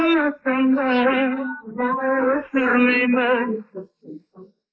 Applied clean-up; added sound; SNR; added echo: neural mask model Resemble Enhance denoiser.